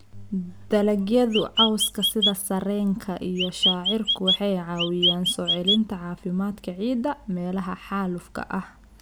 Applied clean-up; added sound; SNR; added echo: none; Chirp, tweet; -1 dB; none.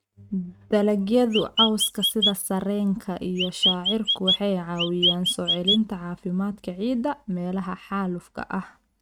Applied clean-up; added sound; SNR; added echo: neural mask model RNNoise.